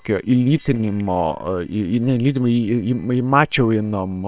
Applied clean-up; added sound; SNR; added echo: neural separator model SepFormer WHAM!.